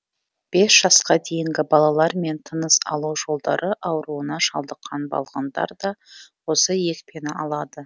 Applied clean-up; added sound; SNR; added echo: none; none; none; none.